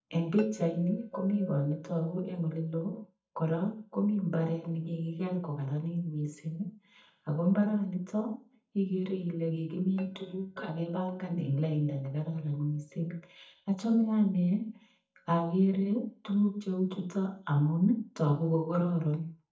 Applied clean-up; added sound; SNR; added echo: neural mask model DeepFilterNet 3.